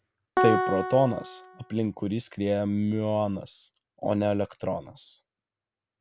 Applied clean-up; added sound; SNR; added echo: none; Piano; 3 dB; none.